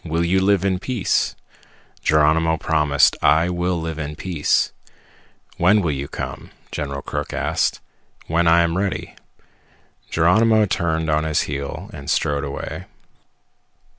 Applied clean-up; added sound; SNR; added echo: none; none; none; none.